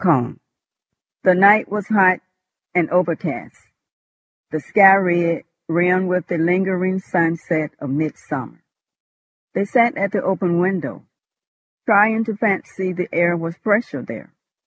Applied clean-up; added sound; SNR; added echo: none; none; none; none.